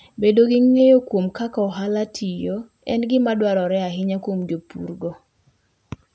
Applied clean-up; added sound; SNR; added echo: none; none; none; none.